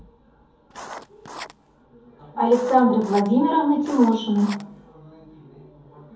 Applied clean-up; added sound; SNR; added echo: none; Writing; 16 dB; reverberation time 0.5 s.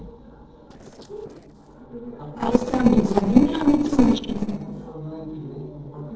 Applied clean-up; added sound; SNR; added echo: neural separator model SepFormer DNS4.